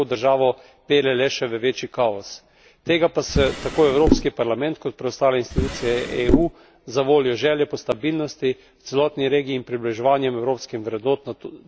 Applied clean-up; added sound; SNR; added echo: none; Drawer open or close; 1 dB; none.